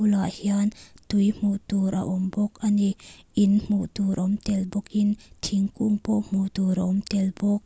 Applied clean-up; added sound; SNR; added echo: none; none; none; none.